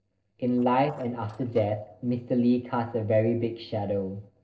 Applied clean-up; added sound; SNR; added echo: neural separator model SepFormer DNS4.